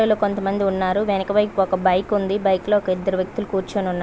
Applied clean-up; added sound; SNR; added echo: none; none; none; none.